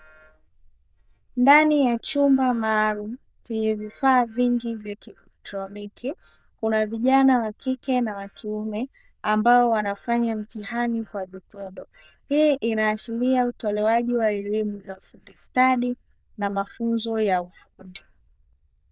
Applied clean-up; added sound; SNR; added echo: neural diffusion model UNIVERSE++.